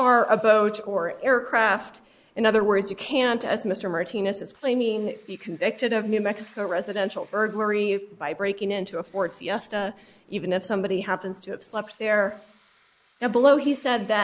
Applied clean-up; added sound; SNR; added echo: neural mask model Resemble Enhance denoiser.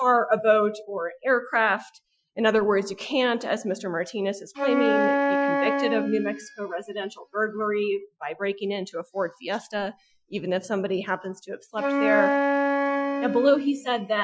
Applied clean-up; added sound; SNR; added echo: classical method Wiener filter.